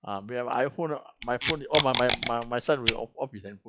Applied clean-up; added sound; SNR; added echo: classical method log-MMSE.